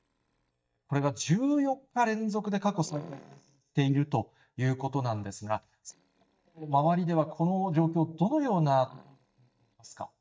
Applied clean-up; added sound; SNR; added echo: neural mask model DeepFilterNet 3.